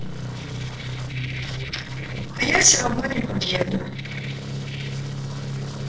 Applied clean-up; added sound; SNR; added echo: neural separator model SepFormer DNS4.